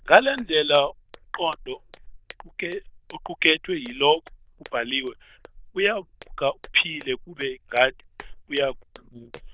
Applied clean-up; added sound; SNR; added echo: neural diffusion model UNIVERSE++.